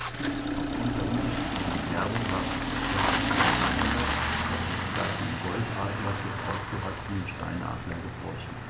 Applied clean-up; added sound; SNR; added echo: none; Engine starting; -4 dB; none.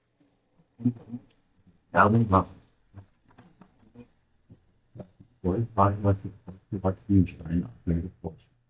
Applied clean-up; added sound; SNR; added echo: neural mask model DeepFilterNet 3.